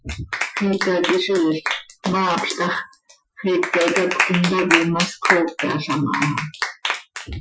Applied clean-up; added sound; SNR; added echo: classical method Wiener filter.